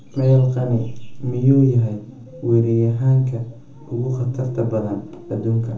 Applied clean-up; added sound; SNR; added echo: none; none; none; reverberation time 0.6 s.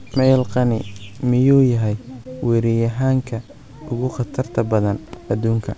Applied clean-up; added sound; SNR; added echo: none; none; none; none.